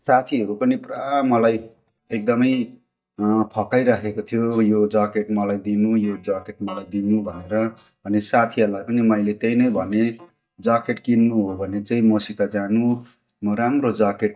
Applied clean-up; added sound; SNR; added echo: neural mask model DeepFilterNet 3.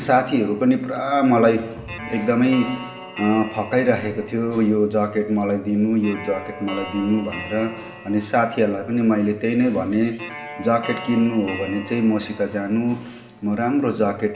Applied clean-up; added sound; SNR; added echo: none; Guitar; 17 dB; reverberation time 1.0 s.